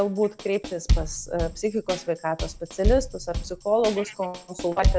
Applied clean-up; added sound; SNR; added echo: none; Drum kit; 2 dB; none.